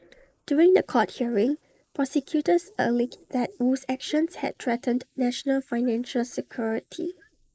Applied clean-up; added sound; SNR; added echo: neural mask model Resemble Enhance denoiser.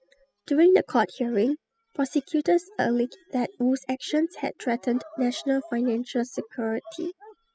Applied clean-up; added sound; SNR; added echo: classical method spectral subtraction.